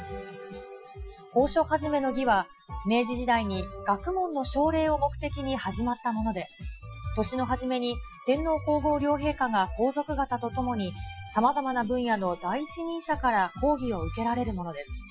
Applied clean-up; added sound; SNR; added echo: classical method Wiener filter.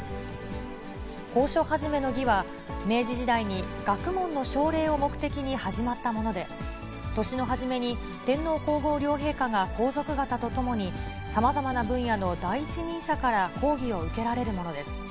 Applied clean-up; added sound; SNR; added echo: none; Bicycle; 18 dB; none.